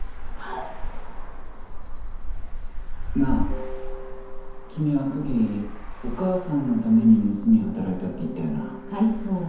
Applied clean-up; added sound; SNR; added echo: none; Traffic noise, roadway noise; 4 dB; reverberation time 0.9 s.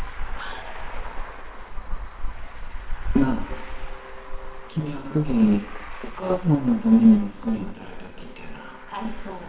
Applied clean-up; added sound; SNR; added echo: neural separator model SepFormer WHAMR!.